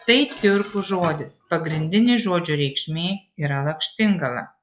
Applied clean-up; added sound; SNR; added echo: classical method log-MMSE.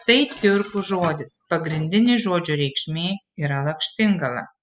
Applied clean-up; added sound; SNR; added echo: classical method spectral subtraction.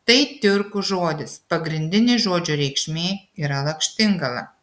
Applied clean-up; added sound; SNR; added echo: none; none; none; none.